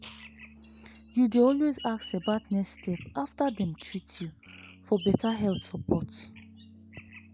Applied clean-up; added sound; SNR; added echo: none; Piano + Bird vocalization, bird call, bird song; 19 dB; none.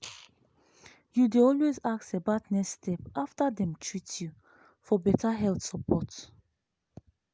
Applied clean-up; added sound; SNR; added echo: none; none; none; none.